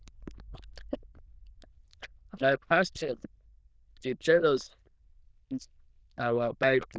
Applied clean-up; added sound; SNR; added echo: neural diffusion model UNIVERSE++.